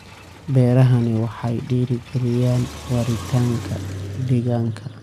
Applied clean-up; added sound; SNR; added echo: none; Car; 13 dB; none.